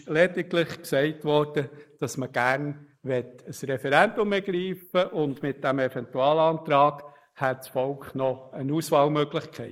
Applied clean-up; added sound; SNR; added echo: neural mask model Resemble Enhance denoiser.